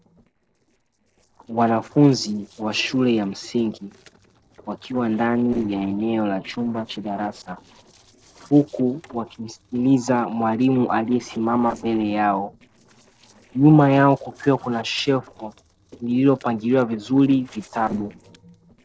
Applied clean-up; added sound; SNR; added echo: neural separator model SepFormer DNS4.